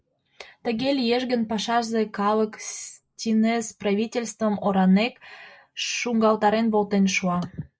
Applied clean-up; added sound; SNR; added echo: neural mask model Resemble Enhance denoiser.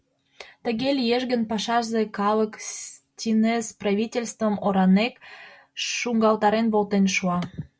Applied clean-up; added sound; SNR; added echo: none; none; none; none.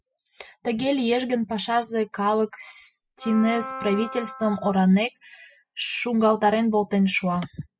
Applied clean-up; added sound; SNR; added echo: classical method spectral subtraction.